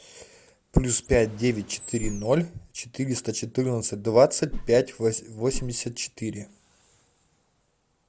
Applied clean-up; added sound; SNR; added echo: none; Animal + Whoosh, swoosh, swish; 9 dB; none.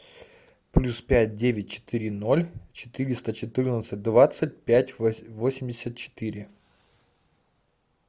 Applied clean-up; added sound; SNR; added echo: none; none; none; none.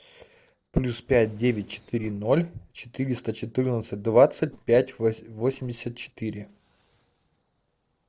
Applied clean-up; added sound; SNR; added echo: neural separator model SepFormer DNS4.